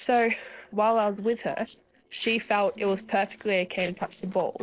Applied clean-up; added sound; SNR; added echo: neural separator model SepFormer DNS4.